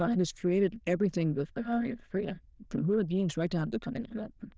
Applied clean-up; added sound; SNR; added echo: neural diffusion model UNIVERSE++.